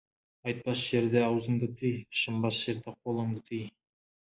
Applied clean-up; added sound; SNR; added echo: neural mask model Resemble Enhance denoiser.